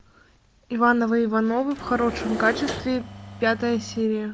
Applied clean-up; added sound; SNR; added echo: none; Engine / Mechanisms; 10 dB; none.